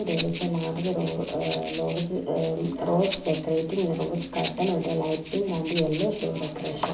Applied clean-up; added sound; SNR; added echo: none; Rattle (instrument); 9 dB; reverberation time 0.6 s.